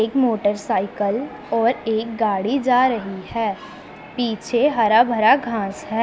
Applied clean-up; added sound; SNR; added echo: none; none; none; none.